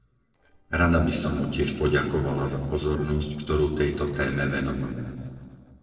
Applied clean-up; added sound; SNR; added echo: neural separator model SepFormer DNS4.